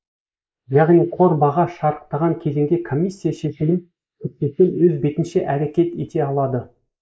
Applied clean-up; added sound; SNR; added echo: neural mask model Resemble Enhance denoiser.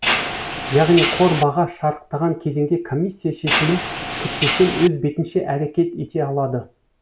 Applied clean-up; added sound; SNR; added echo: none; Mechanisms; 5 dB; none.